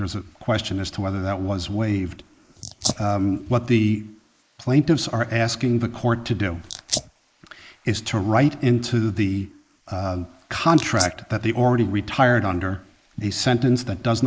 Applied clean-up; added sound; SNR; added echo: neural mask model Resemble Enhance denoiser.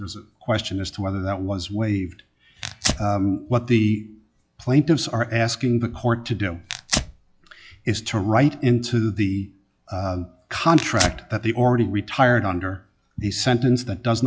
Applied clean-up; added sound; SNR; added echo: classical method log-MMSE.